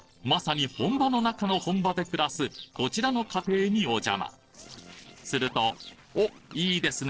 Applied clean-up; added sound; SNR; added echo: neural separator model SepFormer DNS4.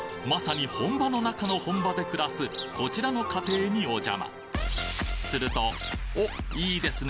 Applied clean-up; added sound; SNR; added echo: none; Chirp, tweet; 11 dB; none.